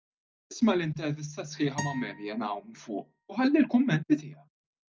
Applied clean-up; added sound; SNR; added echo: none; Acoustic guitar; 14 dB; none.